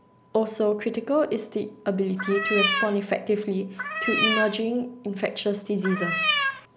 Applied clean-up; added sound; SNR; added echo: none; Cat; 0 dB; none.